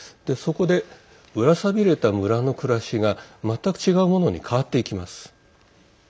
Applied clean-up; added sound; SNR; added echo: none; none; none; none.